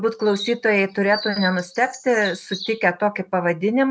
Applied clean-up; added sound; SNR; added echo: none; Chirp, tweet; 14 dB; none.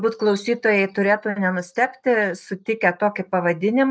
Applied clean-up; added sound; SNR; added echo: neural mask model DeepFilterNet 3.